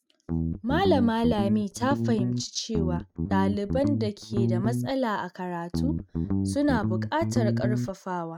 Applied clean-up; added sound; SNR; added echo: neural mask model RNNoise.